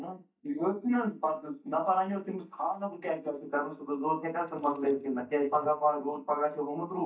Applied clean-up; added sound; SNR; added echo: neural mask model DeepFilterNet 3.